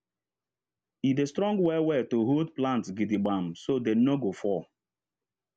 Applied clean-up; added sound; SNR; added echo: none; none; none; none.